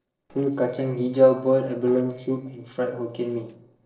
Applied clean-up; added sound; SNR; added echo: neural separator model SepFormer DNS4.